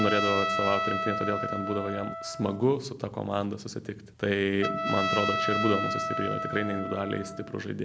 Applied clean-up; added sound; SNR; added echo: none; Trumpet; 2 dB; none.